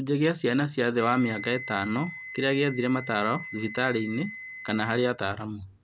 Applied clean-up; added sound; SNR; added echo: none; Wind instrument, woodwind instrument; 14 dB; none.